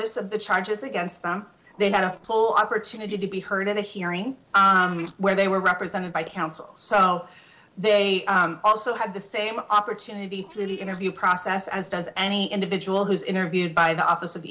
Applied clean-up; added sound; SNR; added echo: neural separator model SepFormer DNS4.